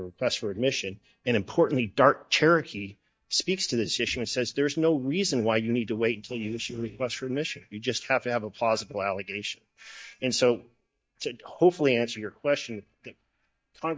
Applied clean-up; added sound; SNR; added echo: neural mask model DeepFilterNet 3.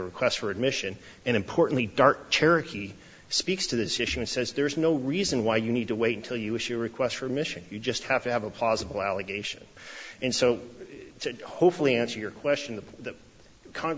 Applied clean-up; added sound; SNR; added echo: none; none; none; none.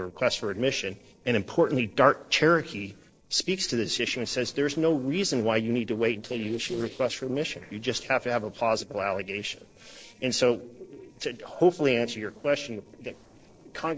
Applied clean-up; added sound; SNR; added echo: neural separator model SepFormer DNS4.